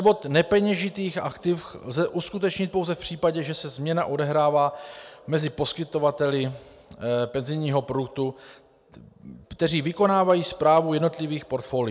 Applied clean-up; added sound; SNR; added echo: none; none; none; none.